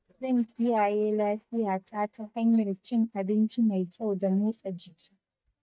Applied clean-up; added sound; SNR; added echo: neural mask model DeepFilterNet 3.